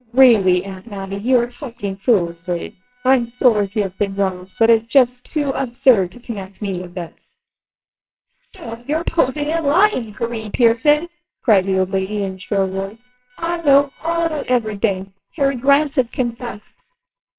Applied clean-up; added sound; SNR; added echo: neural separator model SepFormer WHAMR!.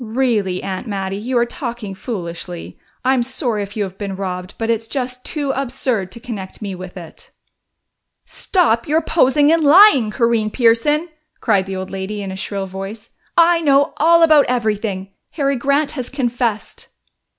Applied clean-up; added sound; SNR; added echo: none; none; none; none.